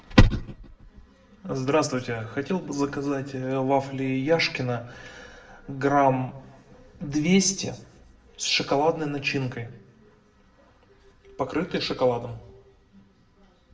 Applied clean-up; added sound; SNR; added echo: none; none; none; reverberation time 0.6 s.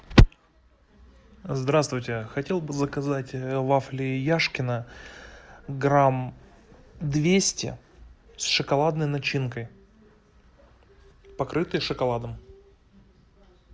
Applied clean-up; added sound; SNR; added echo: none; none; none; none.